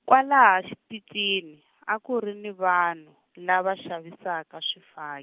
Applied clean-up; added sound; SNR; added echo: none; none; none; none.